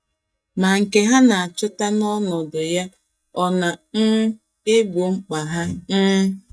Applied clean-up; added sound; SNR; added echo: neural mask model DeepFilterNet 3.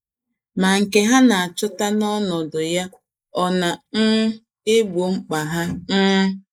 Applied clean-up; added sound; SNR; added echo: neural mask model Resemble Enhance denoiser.